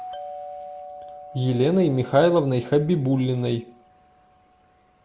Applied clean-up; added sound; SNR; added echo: none; Doorbell; 18 dB; none.